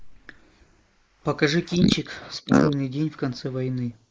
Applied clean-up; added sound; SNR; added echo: neural mask model Resemble Enhance denoiser.